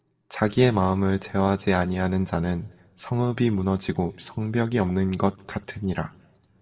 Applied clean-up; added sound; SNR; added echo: none; none; none; reverberation time 1.2 s.